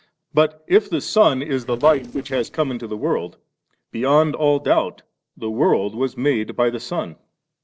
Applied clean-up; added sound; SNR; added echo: neural separator model SepFormer DNS4.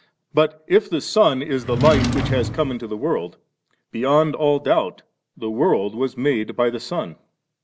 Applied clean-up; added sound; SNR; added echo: none; Drawer open or close; 2 dB; none.